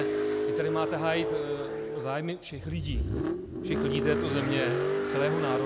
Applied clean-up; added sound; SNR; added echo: none; Car; -3 dB; none.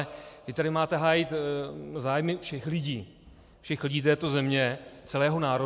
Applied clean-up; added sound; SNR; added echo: none; none; none; none.